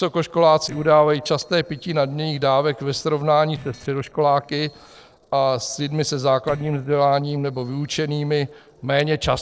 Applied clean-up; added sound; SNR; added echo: neural separator model SepFormer DNS4.